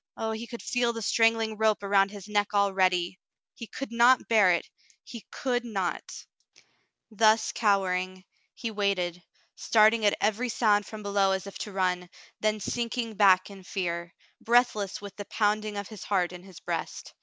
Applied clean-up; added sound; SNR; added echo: none; none; none; none.